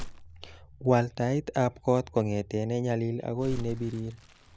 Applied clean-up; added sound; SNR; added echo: none; Crumpling, crinkling; 15 dB; none.